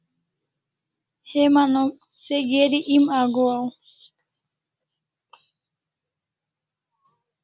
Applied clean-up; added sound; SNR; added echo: none; none; none; none.